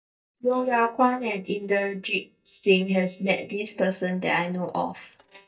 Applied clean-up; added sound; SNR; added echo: neural mask model DeepFilterNet 3.